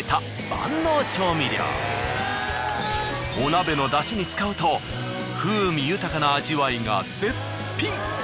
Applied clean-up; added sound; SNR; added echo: none; none; none; none.